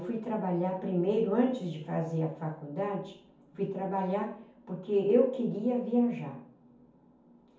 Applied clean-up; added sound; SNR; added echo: none; none; none; reverberation time 0.6 s.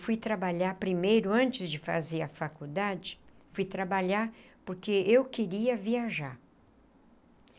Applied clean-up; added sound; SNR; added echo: none; none; none; none.